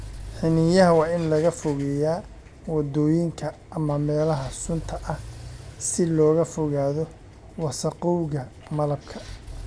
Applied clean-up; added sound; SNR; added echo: none; Engine / Car; 18 dB; none.